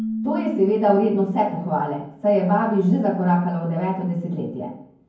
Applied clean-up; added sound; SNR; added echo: none; Keyboard (musical); 13 dB; reverberation time 0.9 s.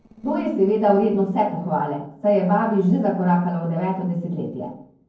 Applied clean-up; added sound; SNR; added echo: neural separator model SepFormer DNS4.